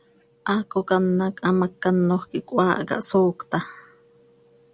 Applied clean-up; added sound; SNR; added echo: none; none; none; none.